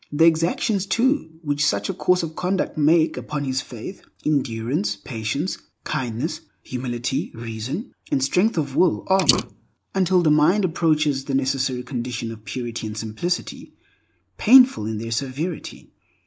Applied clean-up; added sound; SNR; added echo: neural mask model Resemble Enhance denoiser.